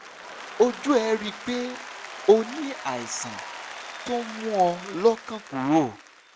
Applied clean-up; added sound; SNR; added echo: none; Applause; 13 dB; none.